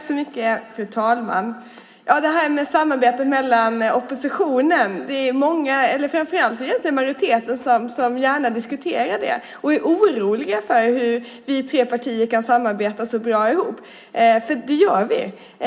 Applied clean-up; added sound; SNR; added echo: none; none; none; reverberation time 0.3 s.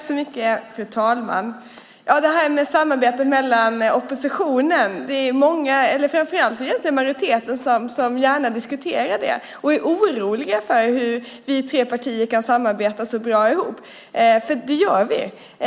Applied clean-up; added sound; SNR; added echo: none; none; none; none.